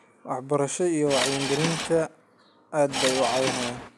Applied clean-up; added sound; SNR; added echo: none; Subway, metro, underground / Engine; 3 dB; none.